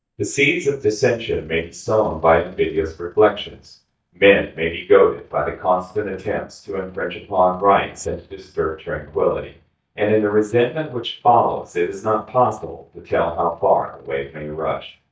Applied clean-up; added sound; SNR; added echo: neural mask model DeepFilterNet 3.